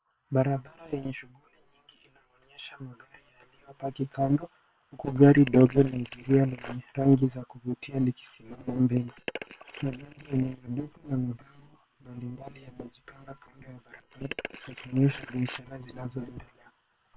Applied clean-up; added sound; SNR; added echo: neural separator model SepFormer WHAM!.